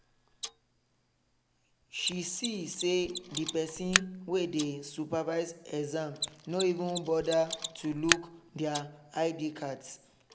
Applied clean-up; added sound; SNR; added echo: none; Mechanisms; 5 dB; none.